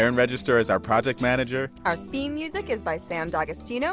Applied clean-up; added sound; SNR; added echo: none; none; none; none.